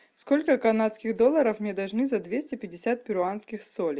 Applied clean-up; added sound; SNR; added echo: none; none; none; none.